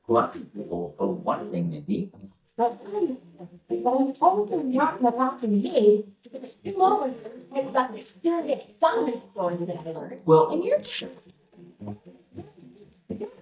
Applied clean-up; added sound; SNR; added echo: neural mask model DeepFilterNet 3.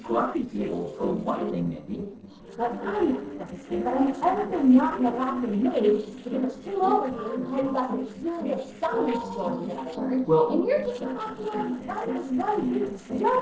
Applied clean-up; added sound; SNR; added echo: neural separator model SepFormer DNS4.